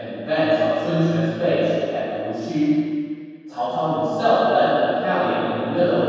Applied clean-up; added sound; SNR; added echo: none; none; none; reverberation time 2.2 s.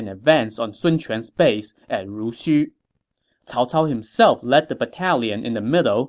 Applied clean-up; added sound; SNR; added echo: none; none; none; none.